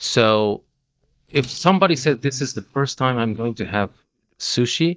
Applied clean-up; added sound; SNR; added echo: neural mask model DeepFilterNet 3.